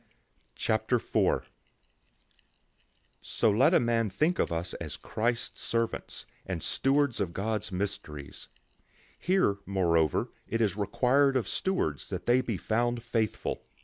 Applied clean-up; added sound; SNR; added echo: none; Bell; 11 dB; none.